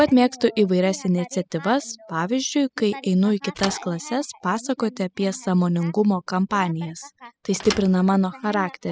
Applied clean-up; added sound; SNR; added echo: classical method spectral subtraction.